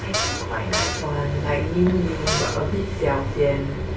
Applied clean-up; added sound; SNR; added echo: none; Cupboard open or close; 3 dB; reverberation time 1.3 s.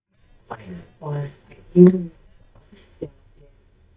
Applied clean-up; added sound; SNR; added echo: neural mask model DeepFilterNet 3.